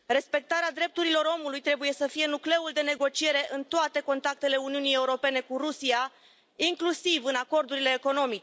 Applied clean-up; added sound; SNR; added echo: none; none; none; none.